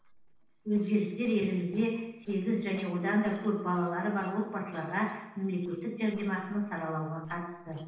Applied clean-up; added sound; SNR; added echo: neural separator model SepFormer DNS4.